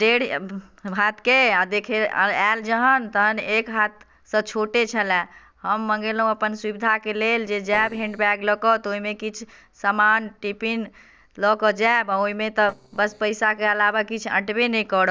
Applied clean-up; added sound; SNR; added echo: neural separator model SepFormer DNS4.